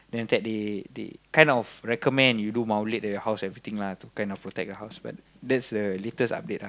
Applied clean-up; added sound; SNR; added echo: none; none; none; none.